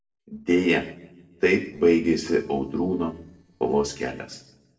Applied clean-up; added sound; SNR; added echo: neural separator model SepFormer DNS4.